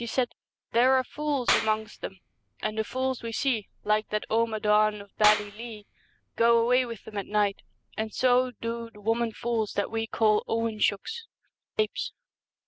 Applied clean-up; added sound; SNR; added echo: none; Clapping; 9 dB; none.